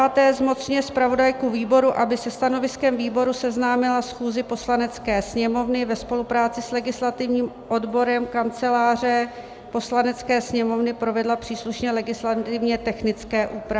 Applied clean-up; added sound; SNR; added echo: none; none; none; none.